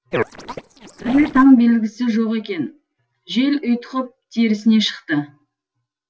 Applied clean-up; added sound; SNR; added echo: neural separator model SepFormer DNS4.